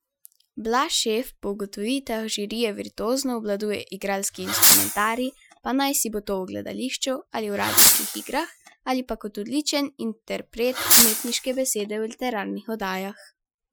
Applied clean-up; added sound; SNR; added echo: classical method Wiener filter.